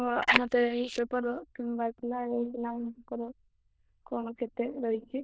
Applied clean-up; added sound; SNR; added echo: neural diffusion model UNIVERSE++.